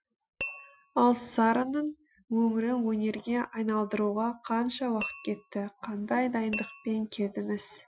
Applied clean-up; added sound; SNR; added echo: classical method Wiener filter.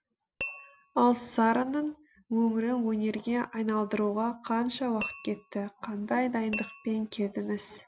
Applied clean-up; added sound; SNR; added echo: none; Tap / Glass; 13 dB; none.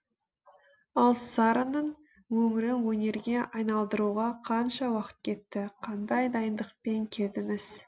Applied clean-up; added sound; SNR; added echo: none; none; none; none.